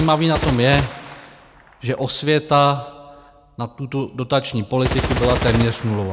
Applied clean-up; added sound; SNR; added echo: none; Gunshot, gunfire; 8 dB; none.